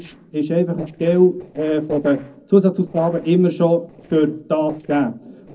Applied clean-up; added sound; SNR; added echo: neural separator model SepFormer DNS4.